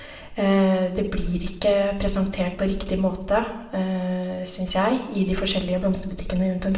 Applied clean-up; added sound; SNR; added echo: none; none; none; reverberation time 0.7 s.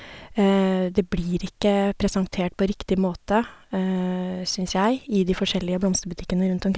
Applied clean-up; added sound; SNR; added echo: none; none; none; none.